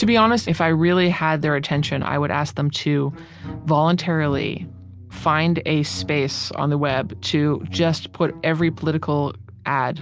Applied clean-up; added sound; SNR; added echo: none; none; none; none.